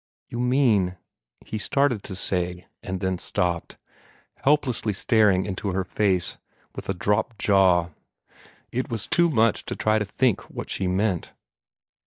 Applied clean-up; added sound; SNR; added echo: neural mask model DeepFilterNet 3.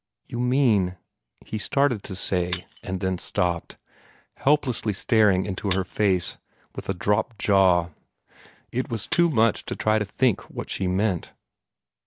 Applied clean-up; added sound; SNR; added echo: none; Shatter; 19 dB; none.